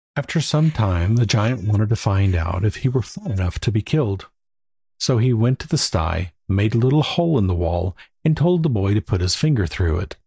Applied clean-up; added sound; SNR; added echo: neural mask model DeepFilterNet 3.